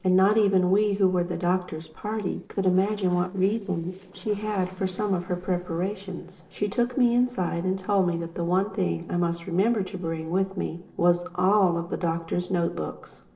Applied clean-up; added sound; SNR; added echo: neural separator model SepFormer DNS4.